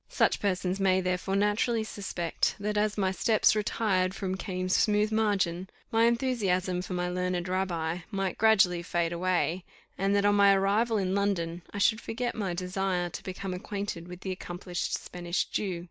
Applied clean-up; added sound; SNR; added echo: none; none; none; none.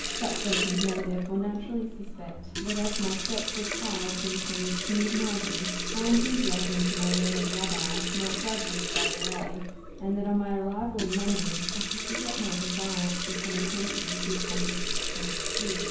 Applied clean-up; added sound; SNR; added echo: none; Water tap, faucet; 0 dB; reverberation time 0.9 s.